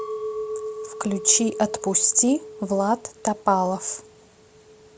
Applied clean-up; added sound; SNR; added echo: none; Chink, clink; 11 dB; none.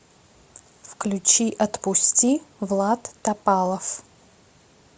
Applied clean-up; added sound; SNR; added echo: none; none; none; none.